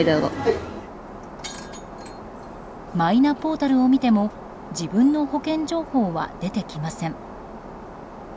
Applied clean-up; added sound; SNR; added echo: none; Shatter; 14 dB; none.